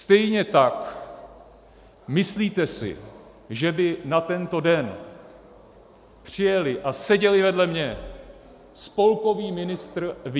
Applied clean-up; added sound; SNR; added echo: none; none; none; none.